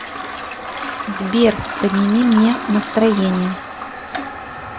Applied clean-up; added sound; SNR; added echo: none; Toilet flush; 8 dB; none.